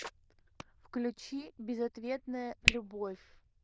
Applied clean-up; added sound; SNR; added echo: neural diffusion model UNIVERSE++.